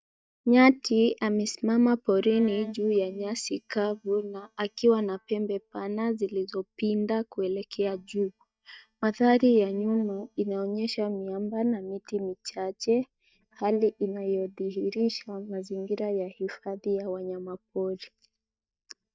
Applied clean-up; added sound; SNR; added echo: neural mask model DeepFilterNet 3.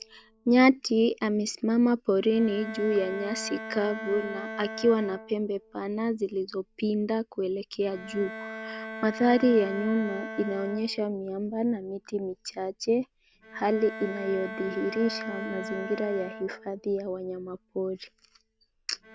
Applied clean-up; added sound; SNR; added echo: none; Bowed string instrument; 13 dB; none.